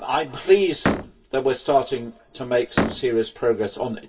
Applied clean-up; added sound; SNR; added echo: none; Slam; 5 dB; reverberation time 0.1 s.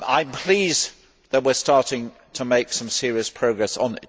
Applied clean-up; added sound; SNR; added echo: none; none; none; none.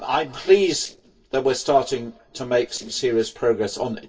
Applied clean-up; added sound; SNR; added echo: neural separator model SepFormer DNS4.